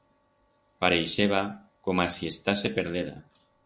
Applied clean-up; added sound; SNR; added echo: none; none; none; none.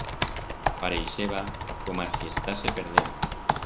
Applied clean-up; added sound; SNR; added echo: none; Computer keyboard; -5 dB; none.